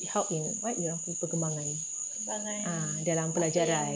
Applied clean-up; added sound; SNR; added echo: none; Frog; 3 dB; none.